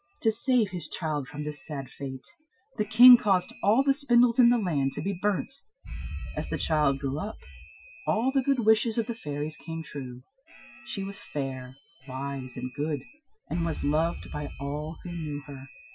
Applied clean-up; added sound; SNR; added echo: classical method Wiener filter.